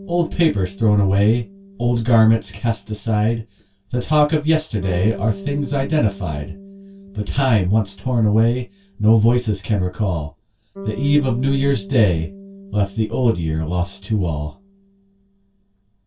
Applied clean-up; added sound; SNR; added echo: none; Bass guitar; 19 dB; reverberation time 0.1 s.